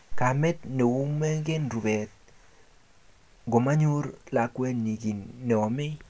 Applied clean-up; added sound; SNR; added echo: none; none; none; none.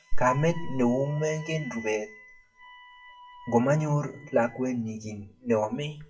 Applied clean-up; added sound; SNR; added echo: classical method WPE with log-MMSE.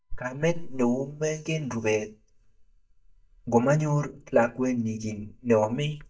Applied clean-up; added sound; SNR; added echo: neural mask model DeepFilterNet 3.